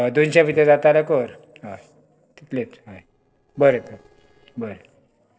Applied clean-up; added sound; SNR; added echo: neural separator model SepFormer DNS4.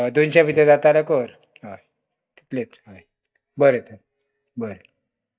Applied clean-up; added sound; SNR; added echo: neural mask model DeepFilterNet 3.